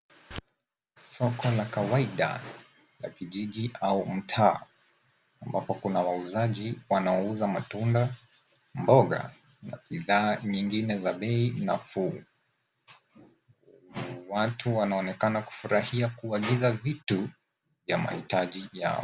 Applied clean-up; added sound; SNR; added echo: none; none; none; none.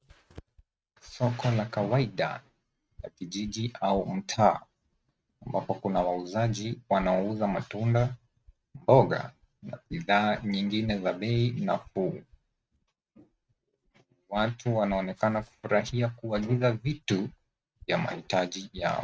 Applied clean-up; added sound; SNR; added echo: neural mask model RNNoise.